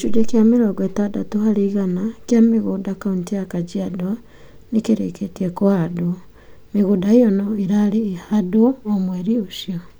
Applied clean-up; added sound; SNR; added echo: none; none; none; none.